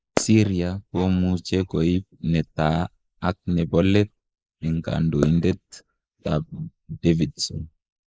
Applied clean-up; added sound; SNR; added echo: neural mask model Resemble Enhance denoiser.